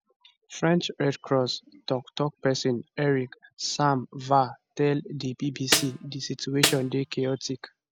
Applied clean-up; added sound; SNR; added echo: none; Snare drum; 2 dB; none.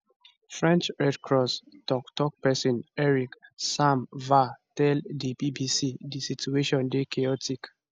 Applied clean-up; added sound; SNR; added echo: none; none; none; none.